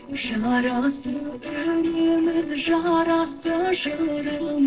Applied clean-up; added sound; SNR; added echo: neural separator model SepFormer DNS4.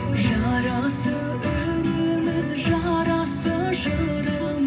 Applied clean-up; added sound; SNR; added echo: none; Bowed string instrument; 20 dB; reverberation time 0.4 s.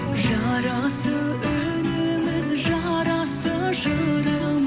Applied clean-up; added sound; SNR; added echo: none; none; none; none.